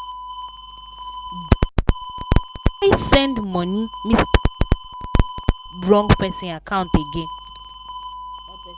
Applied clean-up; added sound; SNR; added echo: none; Alarm + Alarm; 14 dB; none.